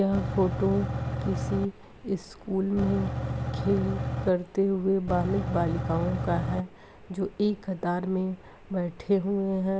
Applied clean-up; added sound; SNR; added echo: none; Engine / Truck / Car; 2 dB; none.